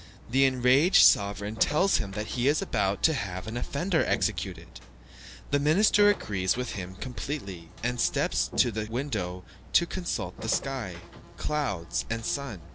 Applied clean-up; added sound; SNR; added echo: none; Buzz; 17 dB; none.